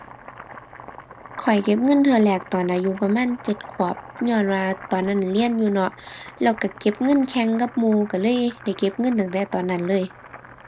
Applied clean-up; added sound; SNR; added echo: none; Boiling; 19 dB; none.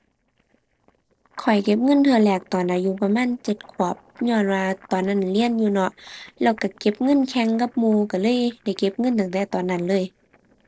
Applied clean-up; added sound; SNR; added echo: neural separator model SepFormer DNS4.